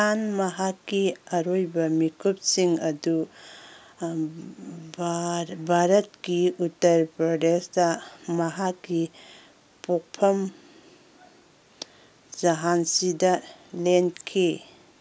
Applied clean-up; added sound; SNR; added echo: none; none; none; none.